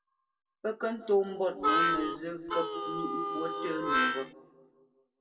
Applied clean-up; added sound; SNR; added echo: none; Harmonica; -3 dB; reverberation time 1.2 s.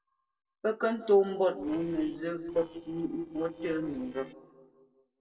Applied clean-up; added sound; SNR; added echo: neural separator model SepFormer DNS4.